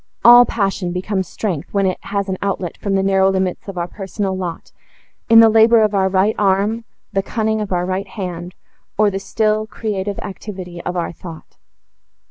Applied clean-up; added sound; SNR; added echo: none; none; none; none.